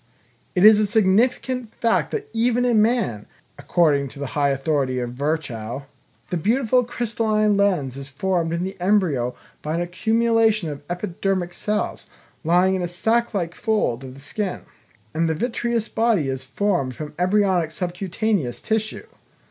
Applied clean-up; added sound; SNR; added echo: none; none; none; none.